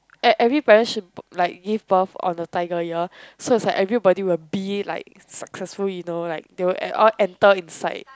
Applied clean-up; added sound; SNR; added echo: none; none; none; none.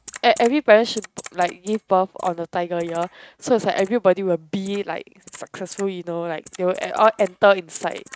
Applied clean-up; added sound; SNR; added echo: neural mask model RNNoise.